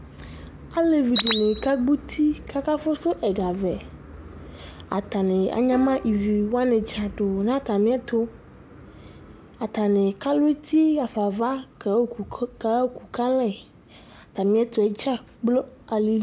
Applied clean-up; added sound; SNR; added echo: none; Plucked string instrument; 18 dB; none.